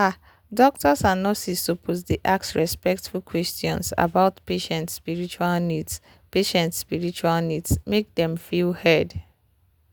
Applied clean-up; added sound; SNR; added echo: none; none; none; none.